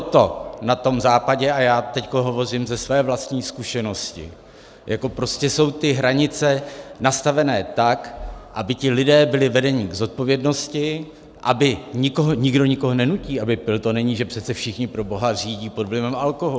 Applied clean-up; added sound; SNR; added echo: none; none; none; none.